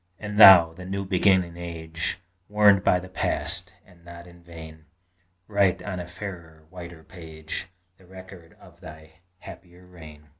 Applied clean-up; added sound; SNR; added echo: none; none; none; none.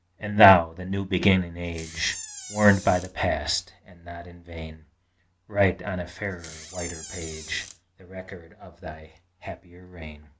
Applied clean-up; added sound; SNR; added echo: none; Door; 14 dB; none.